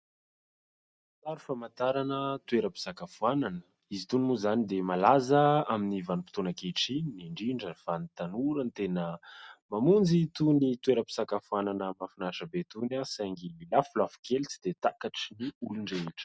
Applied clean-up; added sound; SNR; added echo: none; none; none; none.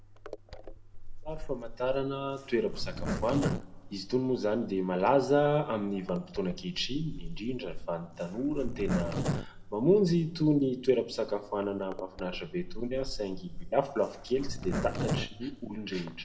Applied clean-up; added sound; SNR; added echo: none; Zipper (clothing); 7 dB; reverberation time 1.0 s.